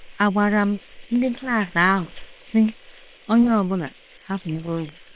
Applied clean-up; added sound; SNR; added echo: neural separator model SepFormer WHAM!.